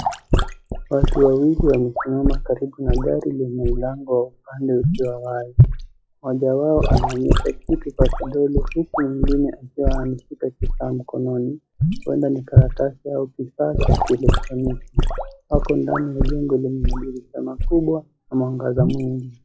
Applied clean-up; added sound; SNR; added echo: classical method log-MMSE.